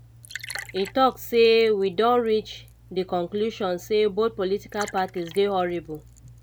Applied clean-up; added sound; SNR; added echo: none; Liquid; 19 dB; none.